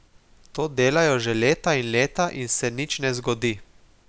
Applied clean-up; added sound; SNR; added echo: none; none; none; none.